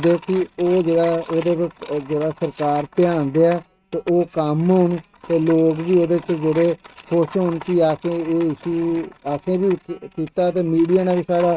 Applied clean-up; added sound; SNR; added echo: neural mask model RNNoise.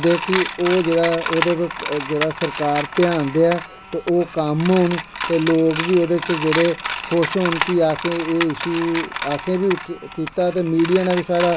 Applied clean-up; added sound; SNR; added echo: none; Coin (dropping); 8 dB; none.